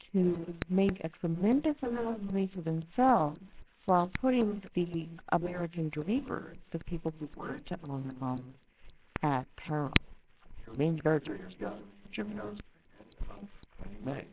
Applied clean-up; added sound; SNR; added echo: neural separator model SepFormer WHAMR!.